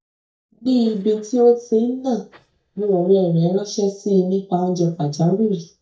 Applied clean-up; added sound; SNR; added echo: neural mask model DeepFilterNet 3.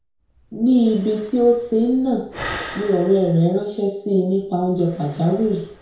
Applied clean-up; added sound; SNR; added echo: none; Breathing; 18 dB; reverberation time 0.5 s.